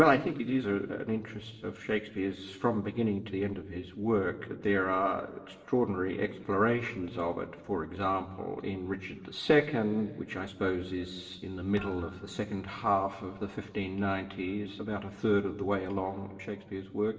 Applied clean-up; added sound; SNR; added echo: neural separator model SepFormer DNS4.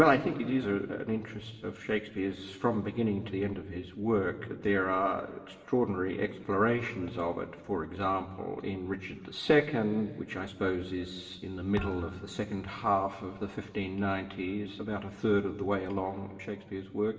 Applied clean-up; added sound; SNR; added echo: none; Thump, thud; 13 dB; reverberation time 1.7 s.